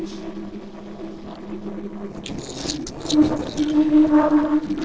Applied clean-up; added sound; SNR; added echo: neural separator model SepFormer DNS4.